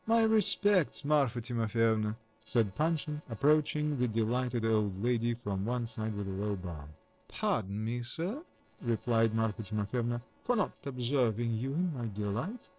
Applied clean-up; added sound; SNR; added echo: neural separator model SepFormer DNS4.